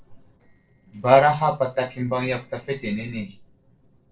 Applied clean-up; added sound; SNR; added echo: neural separator model SepFormer DNS4.